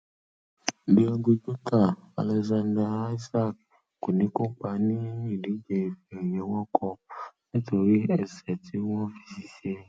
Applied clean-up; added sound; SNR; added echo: none; none; none; none.